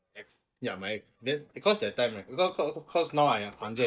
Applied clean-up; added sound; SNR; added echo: neural mask model DeepFilterNet 3.